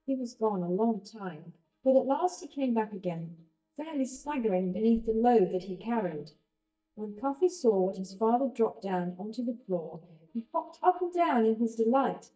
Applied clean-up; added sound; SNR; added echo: neural mask model DeepFilterNet 3.